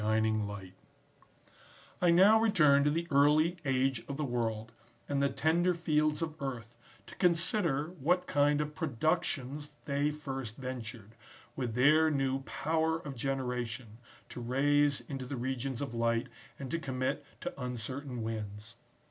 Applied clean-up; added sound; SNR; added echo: none; none; none; none.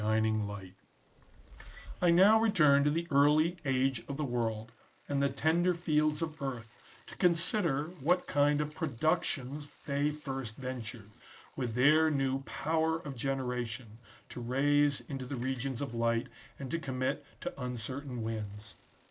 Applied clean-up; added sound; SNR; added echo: neural mask model Resemble Enhance denoiser.